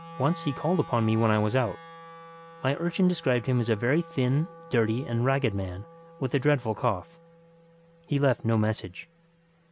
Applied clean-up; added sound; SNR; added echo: none; Wind instrument, woodwind instrument; 19 dB; none.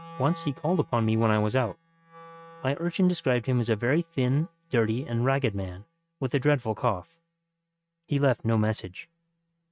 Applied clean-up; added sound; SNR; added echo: neural mask model RNNoise.